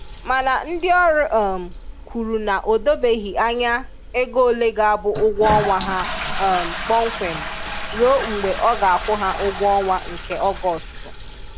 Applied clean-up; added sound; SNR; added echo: none; Toilet flush; 9 dB; none.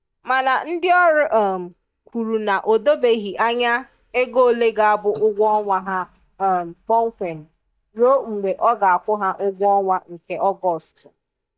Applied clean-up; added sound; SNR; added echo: neural mask model DeepFilterNet 3.